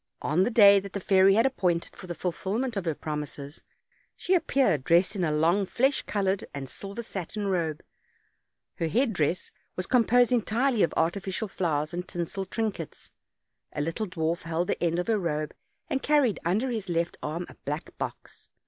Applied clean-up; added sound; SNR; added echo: none; none; none; none.